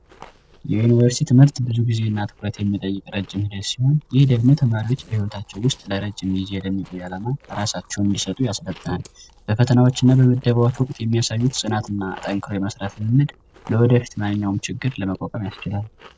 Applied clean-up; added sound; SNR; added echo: neural separator model SepFormer DNS4.